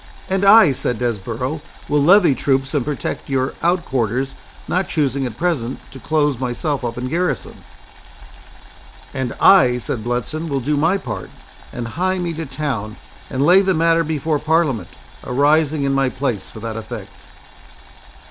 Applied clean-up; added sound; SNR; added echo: none; Boiling; 19 dB; none.